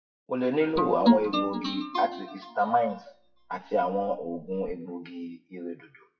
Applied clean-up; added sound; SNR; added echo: classical method WPE with log-MMSE.